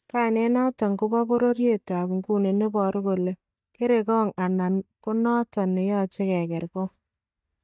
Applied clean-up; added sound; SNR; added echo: neural mask model DeepFilterNet 3.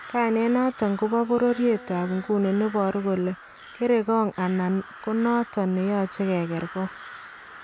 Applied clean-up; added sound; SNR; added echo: none; Crow + Bowed string instrument; 18 dB; none.